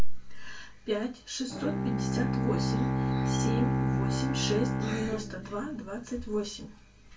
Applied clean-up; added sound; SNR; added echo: none; Bowed string instrument; 1 dB; reverberation time 0.2 s.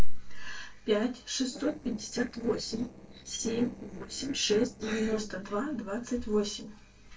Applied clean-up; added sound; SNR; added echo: neural separator model SepFormer DNS4.